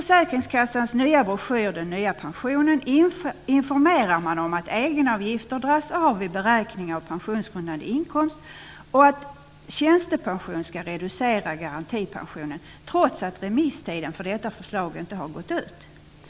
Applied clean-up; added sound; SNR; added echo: none; none; none; none.